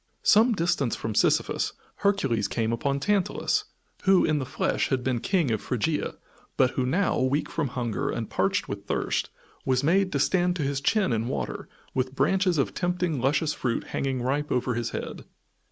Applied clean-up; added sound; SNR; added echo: none; none; none; none.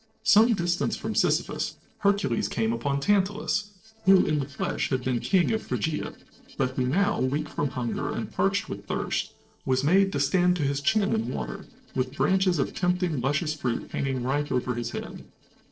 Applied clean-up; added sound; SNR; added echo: neural separator model SepFormer DNS4.